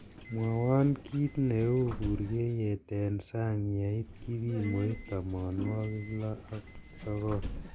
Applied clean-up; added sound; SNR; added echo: none; Subway, metro, underground; 13 dB; none.